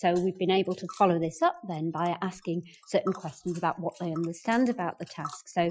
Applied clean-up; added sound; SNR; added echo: classical method Wiener filter.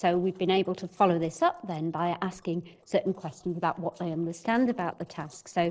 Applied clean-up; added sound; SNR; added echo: neural separator model SepFormer DNS4.